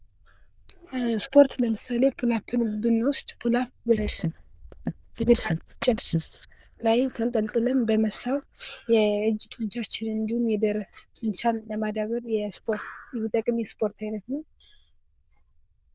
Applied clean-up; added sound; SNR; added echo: neural diffusion model UNIVERSE++.